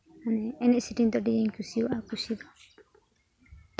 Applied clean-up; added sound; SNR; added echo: none; none; none; none.